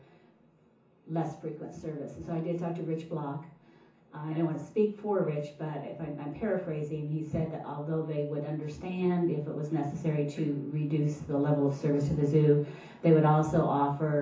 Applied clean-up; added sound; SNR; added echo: none; none; none; reverberation time 0.6 s.